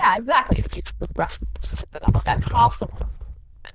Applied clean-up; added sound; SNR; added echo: neural diffusion model UNIVERSE++.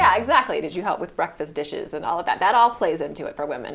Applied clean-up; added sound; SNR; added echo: none; none; none; none.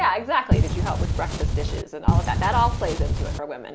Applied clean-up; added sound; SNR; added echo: none; Wind; -4 dB; none.